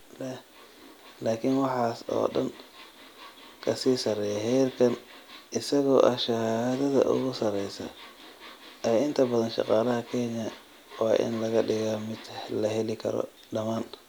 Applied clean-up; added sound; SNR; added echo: none; none; none; none.